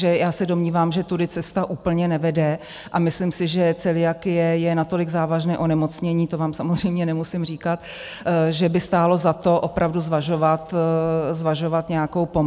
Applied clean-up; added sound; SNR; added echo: none; none; none; none.